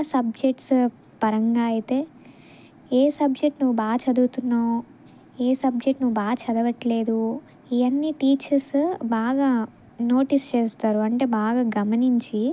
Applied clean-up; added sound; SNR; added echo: none; none; none; none.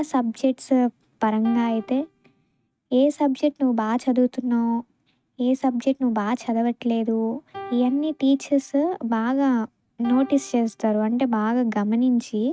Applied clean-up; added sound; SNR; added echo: neural mask model RNNoise.